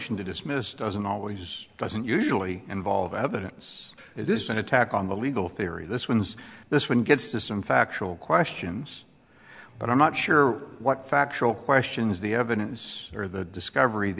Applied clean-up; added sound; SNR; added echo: none; none; none; none.